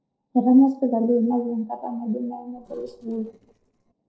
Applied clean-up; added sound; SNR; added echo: neural separator model SepFormer DNS4.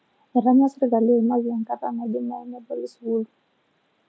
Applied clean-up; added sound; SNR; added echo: none; none; none; none.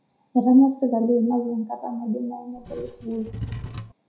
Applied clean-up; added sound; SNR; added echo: none; Wood / Tools; 12 dB; reverberation time 0.5 s.